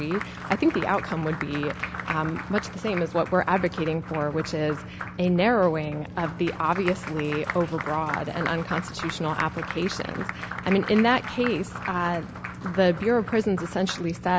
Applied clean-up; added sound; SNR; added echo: none; Applause; 11 dB; none.